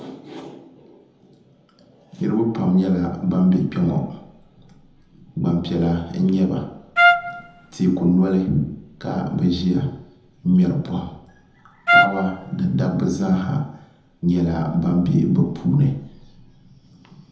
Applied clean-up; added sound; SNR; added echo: none; Trumpet; -2 dB; reverberation time 0.8 s.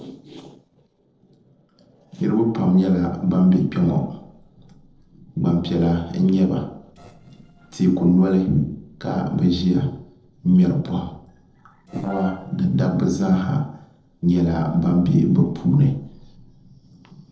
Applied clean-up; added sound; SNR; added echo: neural separator model SepFormer DNS4.